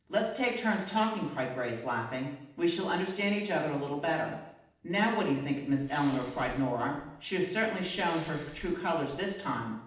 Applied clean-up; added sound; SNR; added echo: neural separator model SepFormer DNS4.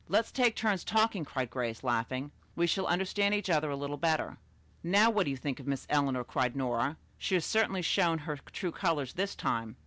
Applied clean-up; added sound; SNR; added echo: none; none; none; none.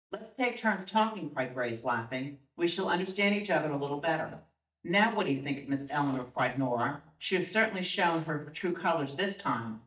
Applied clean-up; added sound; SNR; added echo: neural mask model DeepFilterNet 3.